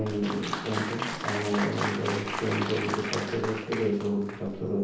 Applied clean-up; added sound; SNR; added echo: none; Applause; 5 dB; reverberation time 0.9 s.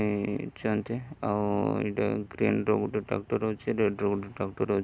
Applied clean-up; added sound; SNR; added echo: none; none; none; none.